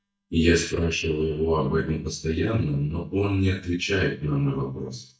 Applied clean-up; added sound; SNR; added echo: neural mask model DeepFilterNet 3.